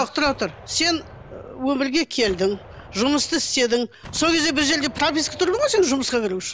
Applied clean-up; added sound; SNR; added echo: none; Gunshot, gunfire; 20 dB; none.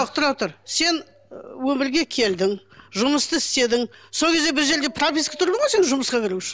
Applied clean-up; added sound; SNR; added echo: none; none; none; none.